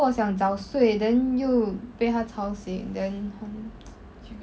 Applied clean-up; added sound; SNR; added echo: none; none; none; none.